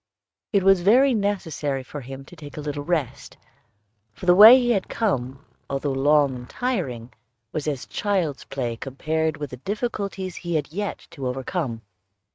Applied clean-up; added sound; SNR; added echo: neural mask model RNNoise.